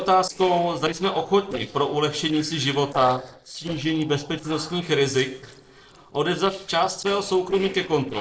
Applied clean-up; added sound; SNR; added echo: neural separator model SepFormer DNS4.